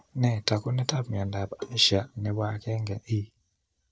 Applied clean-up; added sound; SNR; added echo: neural mask model DeepFilterNet 3.